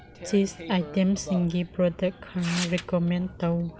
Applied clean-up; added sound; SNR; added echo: none; Tearing; 14 dB; none.